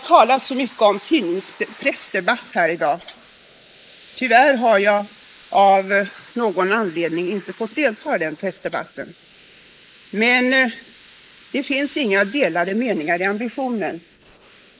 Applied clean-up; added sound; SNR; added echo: neural mask model Resemble Enhance denoiser.